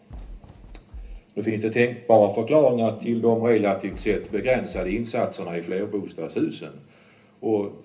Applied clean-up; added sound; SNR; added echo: none; Fireworks; 17 dB; reverberation time 0.3 s.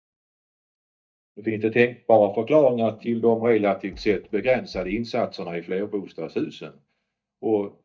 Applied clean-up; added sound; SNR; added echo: neural mask model DeepFilterNet 3.